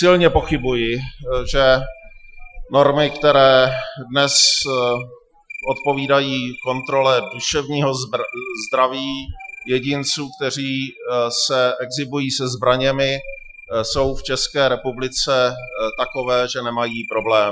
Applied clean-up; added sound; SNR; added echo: classical method Wiener filter.